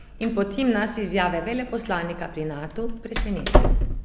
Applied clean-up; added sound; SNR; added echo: none; Door; -1 dB; none.